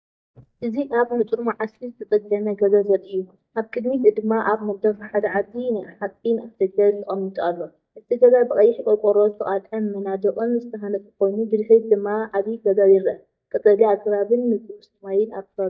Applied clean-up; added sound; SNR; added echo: neural mask model DeepFilterNet 3.